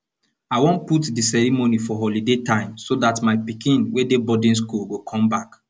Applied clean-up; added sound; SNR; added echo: none; none; none; none.